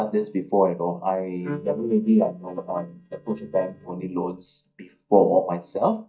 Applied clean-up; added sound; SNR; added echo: neural mask model DeepFilterNet 3.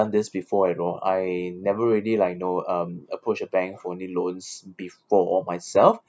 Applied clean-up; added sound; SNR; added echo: none; none; none; none.